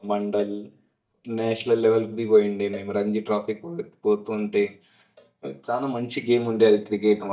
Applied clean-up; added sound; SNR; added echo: neural mask model DeepFilterNet 3.